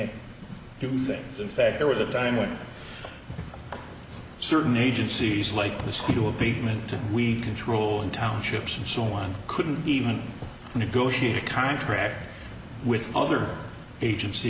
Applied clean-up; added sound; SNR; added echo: none; none; none; none.